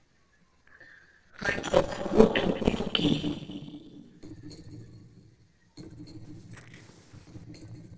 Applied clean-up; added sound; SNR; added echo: neural separator model SepFormer DNS4.